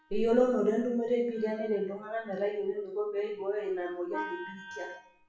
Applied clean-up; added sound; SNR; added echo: classical method WPE with log-MMSE.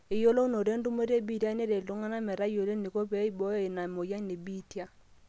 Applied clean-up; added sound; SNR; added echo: none; none; none; none.